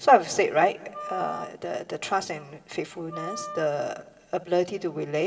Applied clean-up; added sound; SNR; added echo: none; Wind instrument, woodwind instrument; 14 dB; reverberation time 2.5 s.